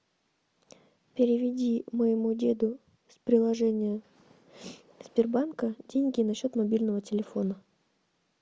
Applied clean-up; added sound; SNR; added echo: none; none; none; none.